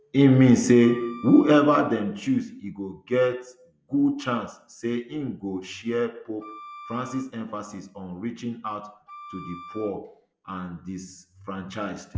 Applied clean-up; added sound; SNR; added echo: none; Wind instrument, woodwind instrument; 19 dB; none.